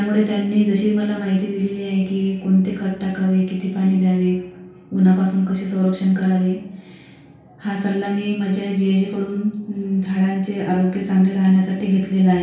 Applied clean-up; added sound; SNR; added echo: none; none; none; reverberation time 0.6 s.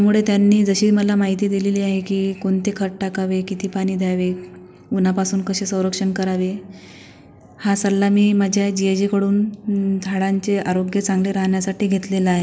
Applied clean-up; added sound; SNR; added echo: none; none; none; none.